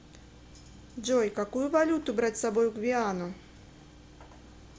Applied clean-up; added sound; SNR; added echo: none; none; none; none.